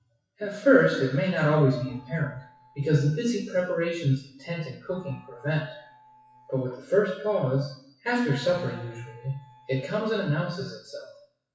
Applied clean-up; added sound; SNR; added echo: classical method WPE with log-MMSE.